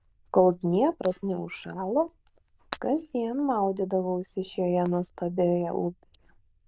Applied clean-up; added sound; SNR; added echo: neural diffusion model UNIVERSE++.